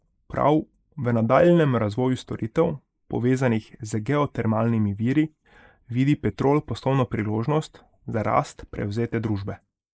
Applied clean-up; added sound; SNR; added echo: neural mask model Resemble Enhance denoiser.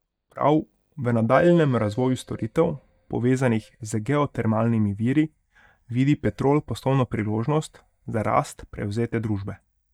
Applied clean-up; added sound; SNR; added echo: neural mask model DeepFilterNet 3.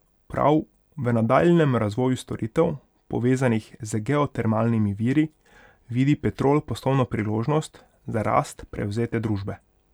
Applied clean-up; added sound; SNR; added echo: none; none; none; none.